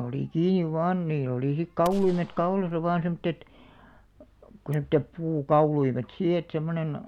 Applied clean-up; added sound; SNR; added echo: none; Gunshot, gunfire; 18 dB; none.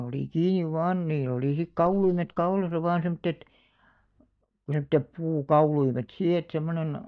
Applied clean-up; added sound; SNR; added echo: neural mask model DeepFilterNet 3.